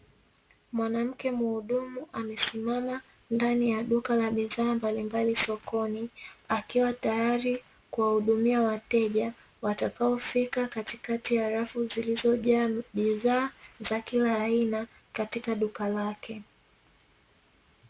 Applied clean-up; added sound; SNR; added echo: none; none; none; none.